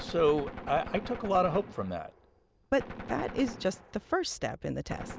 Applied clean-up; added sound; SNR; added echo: none; Gunshot, gunfire; 12 dB; none.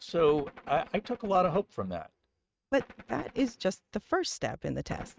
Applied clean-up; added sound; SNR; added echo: neural mask model RNNoise.